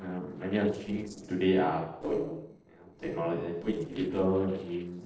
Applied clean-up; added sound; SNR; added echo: neural separator model SepFormer DNS4.